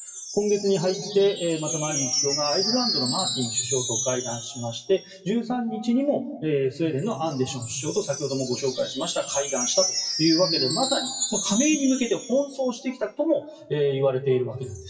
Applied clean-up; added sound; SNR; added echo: classical method WPE with log-MMSE.